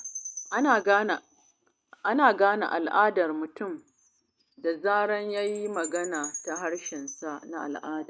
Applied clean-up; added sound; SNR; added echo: neural mask model RNNoise.